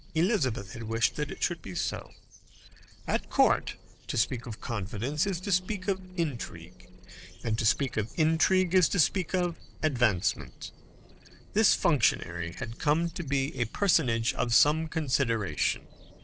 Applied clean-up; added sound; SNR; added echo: neural separator model SepFormer DNS4.